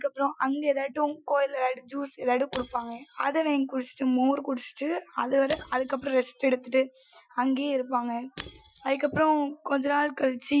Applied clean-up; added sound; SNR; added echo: classical method Wiener filter.